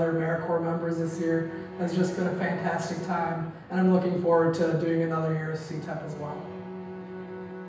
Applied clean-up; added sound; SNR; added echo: none; Bowed string instrument; 14 dB; reverberation time 0.9 s.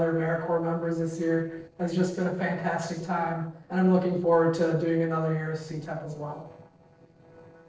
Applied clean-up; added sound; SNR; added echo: neural separator model SepFormer DNS4.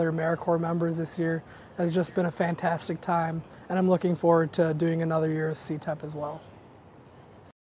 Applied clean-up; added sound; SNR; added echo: none; none; none; none.